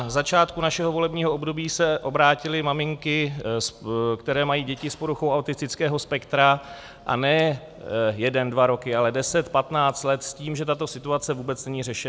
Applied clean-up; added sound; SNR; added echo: none; none; none; none.